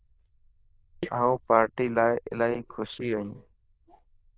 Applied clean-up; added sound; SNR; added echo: neural diffusion model UNIVERSE++.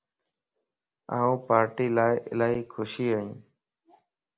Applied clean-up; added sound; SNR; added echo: none; none; none; none.